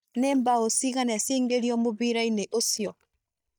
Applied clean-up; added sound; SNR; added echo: neural mask model DeepFilterNet 3.